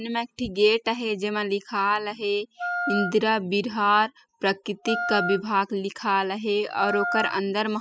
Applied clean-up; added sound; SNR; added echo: classical method spectral subtraction.